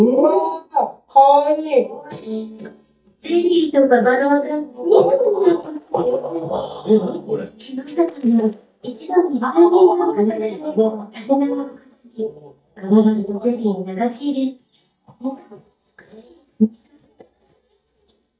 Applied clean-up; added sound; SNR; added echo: neural mask model DeepFilterNet 3.